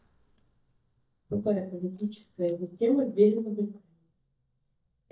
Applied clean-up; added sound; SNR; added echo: neural mask model DeepFilterNet 3.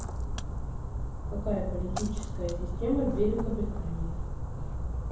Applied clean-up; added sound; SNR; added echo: none; Splash, splatter; -2 dB; reverberation time 0.9 s.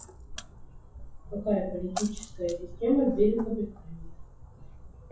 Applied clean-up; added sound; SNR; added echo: classical method WPE with log-MMSE.